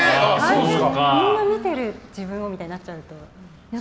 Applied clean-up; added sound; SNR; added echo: none; none; none; none.